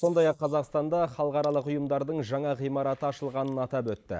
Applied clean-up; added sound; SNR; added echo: neural mask model Resemble Enhance denoiser.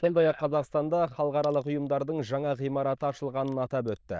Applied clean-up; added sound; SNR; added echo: neural diffusion model UNIVERSE++.